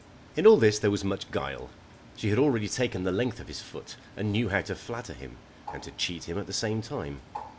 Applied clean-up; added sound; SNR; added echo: none; Bird; 20 dB; none.